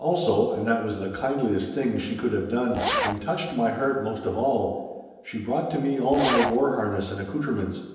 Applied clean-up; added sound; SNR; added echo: none; Zipper (clothing); 4 dB; reverberation time 1.0 s.